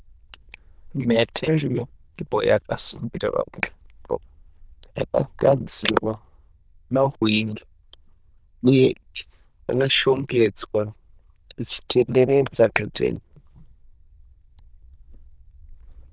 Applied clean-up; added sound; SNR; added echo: neural diffusion model UNIVERSE++.